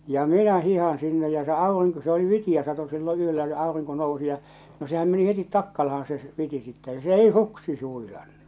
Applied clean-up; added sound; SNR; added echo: none; none; none; none.